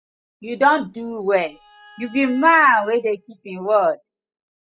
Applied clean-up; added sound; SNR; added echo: classical method spectral subtraction.